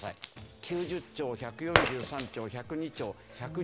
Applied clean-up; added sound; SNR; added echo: none; Shatter; -3 dB; none.